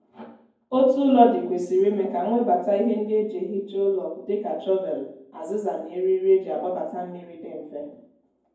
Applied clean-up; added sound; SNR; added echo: none; none; none; reverberation time 0.9 s.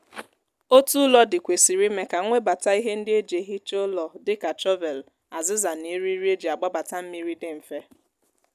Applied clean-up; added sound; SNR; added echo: none; none; none; none.